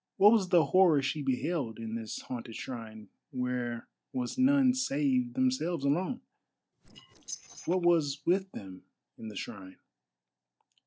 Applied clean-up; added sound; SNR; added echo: neural separator model SepFormer DNS4.